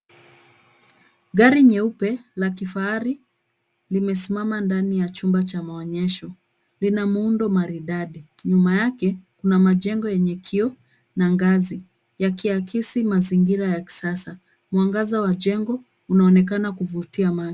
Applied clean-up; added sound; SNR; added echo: none; none; none; none.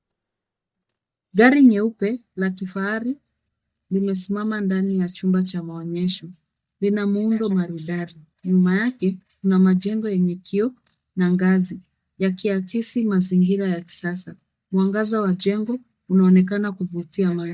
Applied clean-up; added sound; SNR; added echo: neural mask model DeepFilterNet 3.